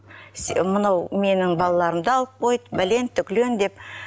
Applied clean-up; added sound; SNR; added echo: none; Bowed string instrument; 18 dB; none.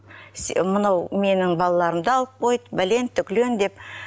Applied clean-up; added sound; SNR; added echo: none; none; none; none.